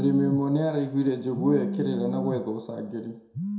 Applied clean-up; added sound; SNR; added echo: none; Telephone; 7 dB; reverberation time 0.5 s.